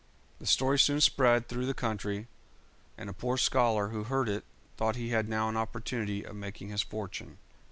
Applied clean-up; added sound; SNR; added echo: none; none; none; none.